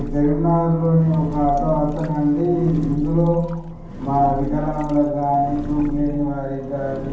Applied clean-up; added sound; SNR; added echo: none; Engine; 11 dB; reverberation time 1.2 s.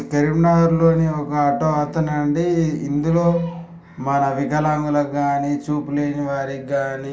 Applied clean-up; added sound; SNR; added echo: none; none; none; none.